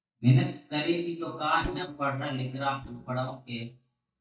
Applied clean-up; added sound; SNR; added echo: neural mask model DeepFilterNet 3.